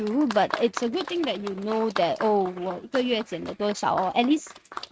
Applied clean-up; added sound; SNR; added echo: neural mask model RNNoise.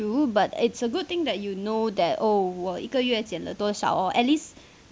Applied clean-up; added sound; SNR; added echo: none; none; none; none.